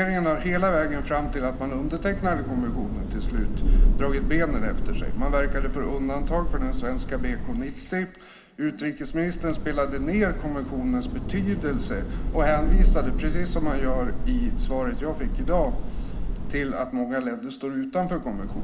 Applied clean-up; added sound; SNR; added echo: none; Thunder / Rain; -3 dB; reverberation time 0.4 s.